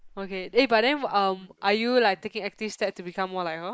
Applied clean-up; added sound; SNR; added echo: neural mask model Resemble Enhance denoiser.